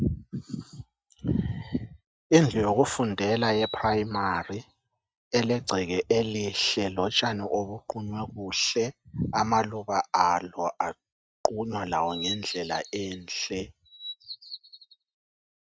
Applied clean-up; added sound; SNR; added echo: neural mask model RNNoise.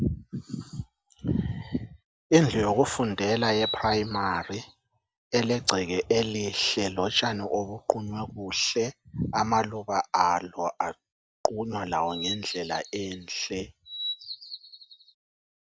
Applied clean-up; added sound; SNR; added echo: none; Bird vocalization, bird call, bird song; 10 dB; none.